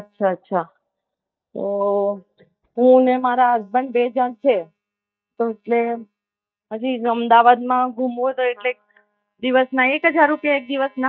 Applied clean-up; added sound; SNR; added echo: neural mask model DeepFilterNet 3.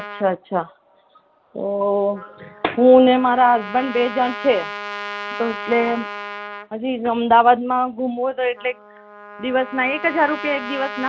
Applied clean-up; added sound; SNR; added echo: none; Trumpet; 14 dB; none.